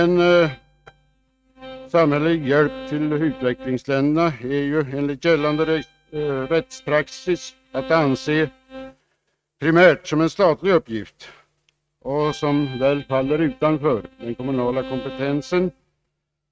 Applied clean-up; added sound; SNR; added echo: neural mask model RNNoise.